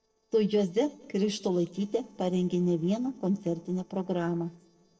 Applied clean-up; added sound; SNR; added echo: neural separator model SepFormer DNS4.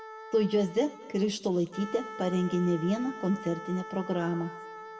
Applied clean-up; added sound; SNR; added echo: none; Wind instrument, woodwind instrument; 13 dB; reverberation time 1.2 s.